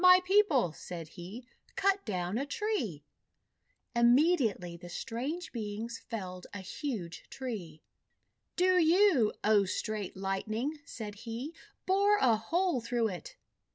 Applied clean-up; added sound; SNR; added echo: none; none; none; none.